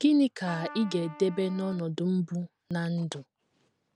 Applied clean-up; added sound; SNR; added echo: none; Trumpet; 17 dB; none.